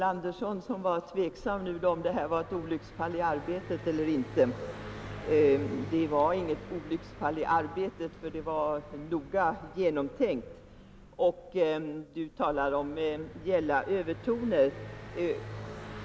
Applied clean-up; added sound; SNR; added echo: none; Car passing by; 15 dB; none.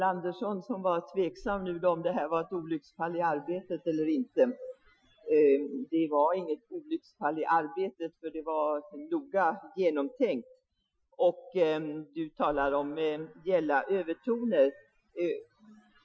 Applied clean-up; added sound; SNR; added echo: classical method Wiener filter.